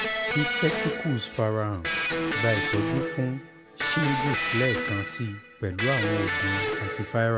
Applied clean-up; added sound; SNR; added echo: none; Electric guitar; 0 dB; none.